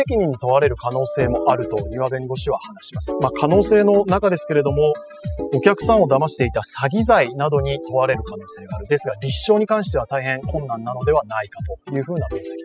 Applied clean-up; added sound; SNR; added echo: classical method spectral subtraction.